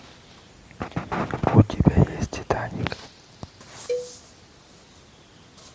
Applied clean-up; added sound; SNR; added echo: none; Cowbell; 10 dB; none.